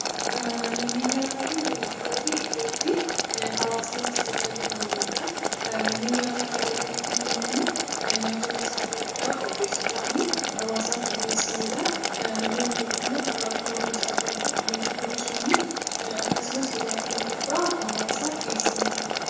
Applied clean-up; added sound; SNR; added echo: none; Boiling; -4 dB; reverberation time 1.0 s.